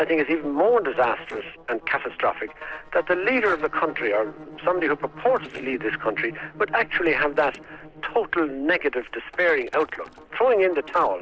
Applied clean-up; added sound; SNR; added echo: neural separator model SepFormer DNS4.